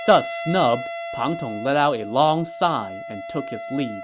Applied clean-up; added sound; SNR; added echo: none; Wind instrument, woodwind instrument; 10 dB; none.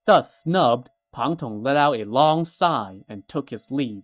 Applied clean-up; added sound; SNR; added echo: neural mask model DeepFilterNet 3.